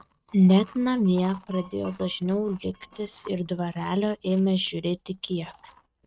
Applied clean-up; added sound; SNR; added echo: neural mask model RNNoise.